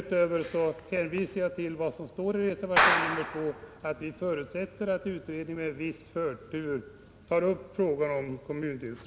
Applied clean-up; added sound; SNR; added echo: none; Clapping; -2 dB; none.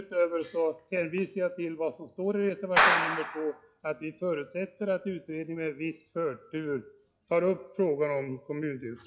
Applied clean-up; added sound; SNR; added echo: classical method log-MMSE.